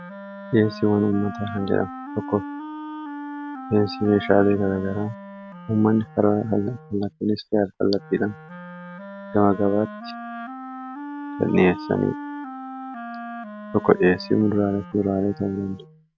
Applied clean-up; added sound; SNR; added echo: none; Wind instrument, woodwind instrument; 12 dB; none.